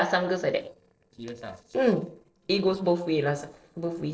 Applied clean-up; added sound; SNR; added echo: neural separator model SepFormer DNS4.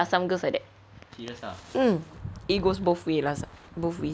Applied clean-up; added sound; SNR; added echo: none; none; none; none.